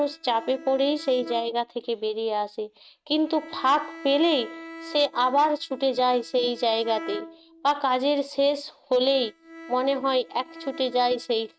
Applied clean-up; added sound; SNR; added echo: neural mask model RNNoise.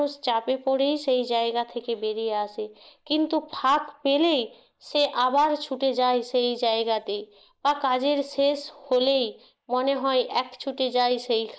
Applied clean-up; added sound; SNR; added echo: neural mask model Resemble Enhance denoiser.